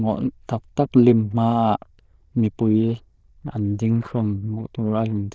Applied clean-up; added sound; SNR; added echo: neural diffusion model UNIVERSE++.